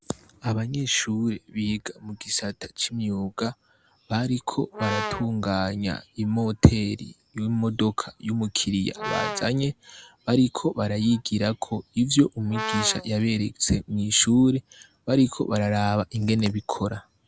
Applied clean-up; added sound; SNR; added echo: none; Brass instrument; 7 dB; none.